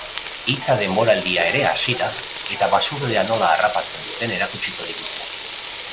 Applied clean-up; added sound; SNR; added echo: none; Frying (food); 5 dB; none.